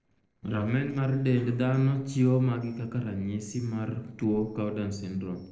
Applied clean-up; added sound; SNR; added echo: neural separator model SepFormer DNS4.